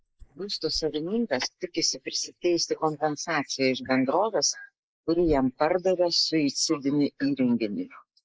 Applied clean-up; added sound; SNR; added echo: neural mask model Resemble Enhance denoiser.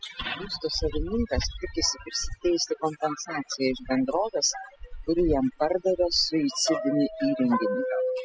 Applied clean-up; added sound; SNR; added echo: classical method spectral subtraction.